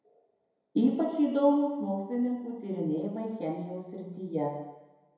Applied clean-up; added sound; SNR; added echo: none; none; none; reverberation time 1.0 s.